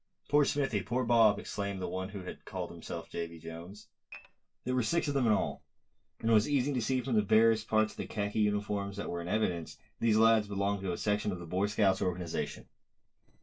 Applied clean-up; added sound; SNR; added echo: neural separator model SepFormer DNS4.